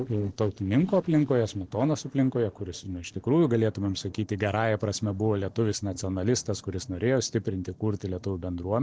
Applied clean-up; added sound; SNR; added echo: neural separator model SepFormer DNS4.